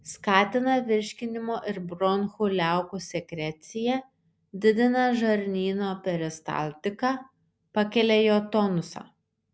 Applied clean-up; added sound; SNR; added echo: none; none; none; none.